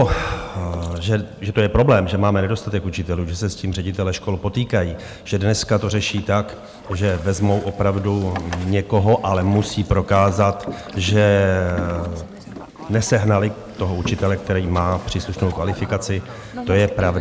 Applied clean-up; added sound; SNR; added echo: none; Boat, Water vehicle; 16 dB; none.